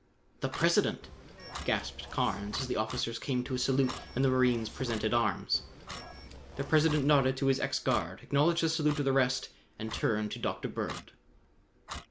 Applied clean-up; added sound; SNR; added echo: none; Zipper (clothing) / Telephone + Clock; 15 dB; none.